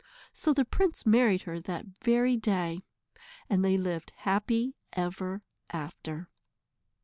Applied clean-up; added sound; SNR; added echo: none; none; none; none.